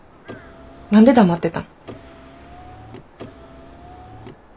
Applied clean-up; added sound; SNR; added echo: none; Car; 19 dB; none.